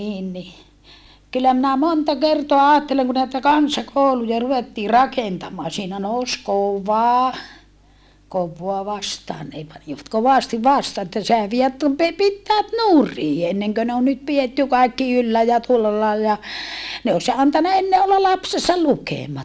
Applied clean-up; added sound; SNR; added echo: none; none; none; none.